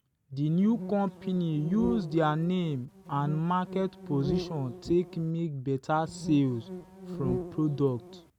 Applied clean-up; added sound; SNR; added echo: none; Insect; 10 dB; none.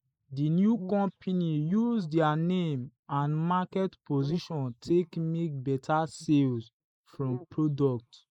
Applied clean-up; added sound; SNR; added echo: neural mask model Resemble Enhance denoiser.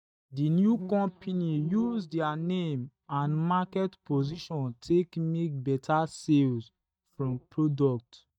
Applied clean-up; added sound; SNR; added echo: neural mask model DeepFilterNet 3.